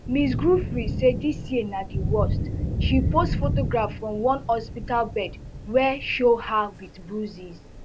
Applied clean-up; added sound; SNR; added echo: none; Thunder / Rain; 3 dB; none.